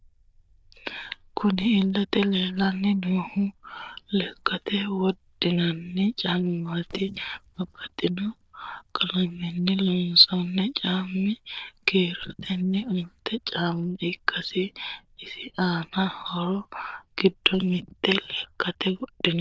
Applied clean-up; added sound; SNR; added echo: neural diffusion model UNIVERSE++.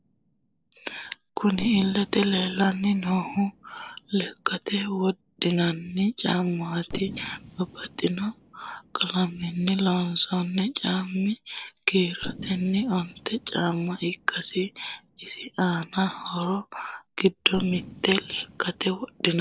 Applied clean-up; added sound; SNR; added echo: none; Fireworks; 18 dB; none.